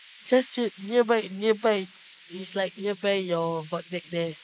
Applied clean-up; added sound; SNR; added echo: neural mask model Resemble Enhance denoiser.